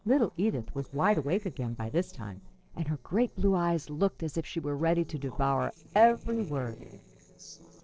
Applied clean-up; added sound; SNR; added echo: neural separator model SepFormer DNS4.